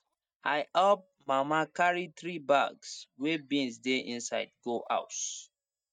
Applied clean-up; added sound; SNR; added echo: neural mask model DeepFilterNet 3.